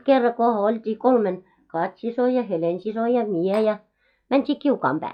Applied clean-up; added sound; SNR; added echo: classical method log-MMSE.